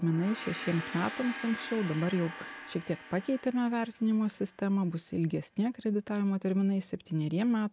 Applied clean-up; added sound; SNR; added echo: none; Gong; 15 dB; none.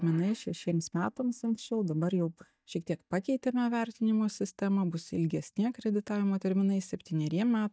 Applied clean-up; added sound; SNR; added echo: neural mask model DeepFilterNet 3.